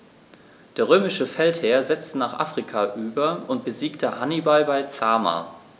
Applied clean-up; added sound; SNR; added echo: none; none; none; none.